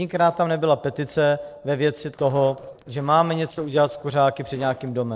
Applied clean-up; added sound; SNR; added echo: neural separator model SepFormer DNS4.